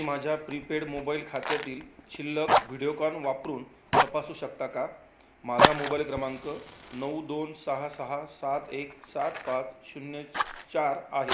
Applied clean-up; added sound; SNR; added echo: none; Fire; 0 dB; none.